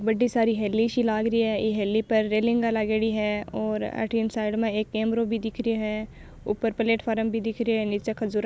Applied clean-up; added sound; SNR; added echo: none; none; none; none.